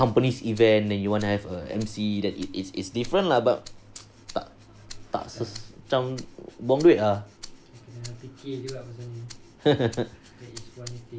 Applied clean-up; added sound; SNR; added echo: none; Rattle (instrument); 19 dB; none.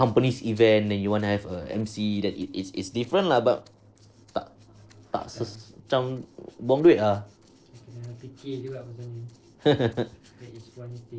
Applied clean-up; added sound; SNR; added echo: neural separator model SepFormer DNS4.